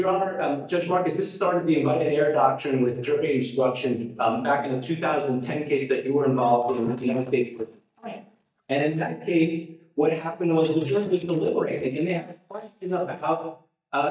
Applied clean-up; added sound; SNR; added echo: neural mask model DeepFilterNet 3.